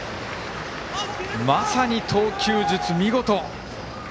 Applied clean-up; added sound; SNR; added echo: none; none; none; none.